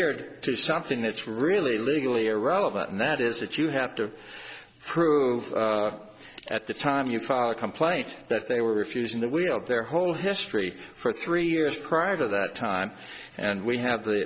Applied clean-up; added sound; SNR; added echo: none; none; none; none.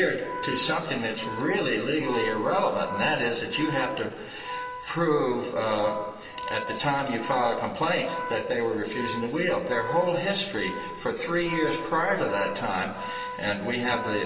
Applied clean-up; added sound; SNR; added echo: none; Organ; 10 dB; reverberation time 2.6 s.